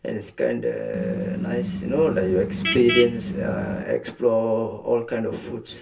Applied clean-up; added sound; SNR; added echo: none; Vehicle horn, car horn, honking; 4 dB; reverberation time 0.2 s.